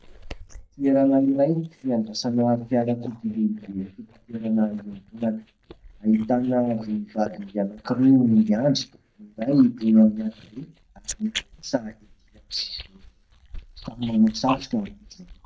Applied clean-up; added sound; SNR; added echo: neural mask model DeepFilterNet 3.